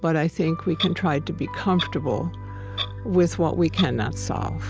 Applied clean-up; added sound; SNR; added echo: none; Clock; 14 dB; none.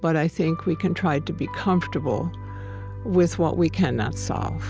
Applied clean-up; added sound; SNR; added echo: none; none; none; none.